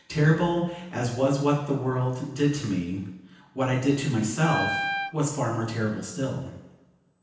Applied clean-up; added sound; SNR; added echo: none; Wind instrument, woodwind instrument; 4 dB; reverberation time 0.9 s.